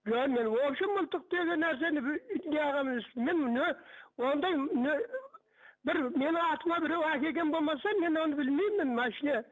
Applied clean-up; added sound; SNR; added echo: none; none; none; none.